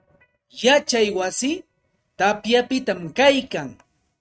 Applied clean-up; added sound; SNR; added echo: neural mask model RNNoise.